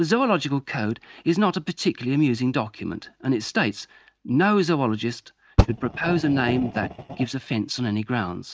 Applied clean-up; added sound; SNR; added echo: neural mask model RNNoise.